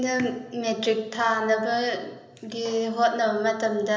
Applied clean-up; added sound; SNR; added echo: none; none; none; reverberation time 0.8 s.